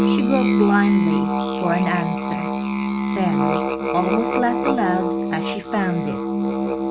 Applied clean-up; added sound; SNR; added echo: none; Musical instrument; -4 dB; none.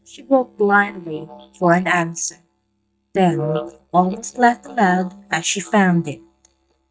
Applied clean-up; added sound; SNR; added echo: neural mask model DeepFilterNet 3.